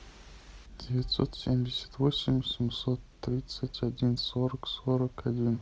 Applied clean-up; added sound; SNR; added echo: none; none; none; none.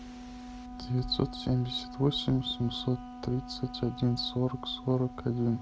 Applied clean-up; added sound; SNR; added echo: none; Wind instrument, woodwind instrument; 13 dB; none.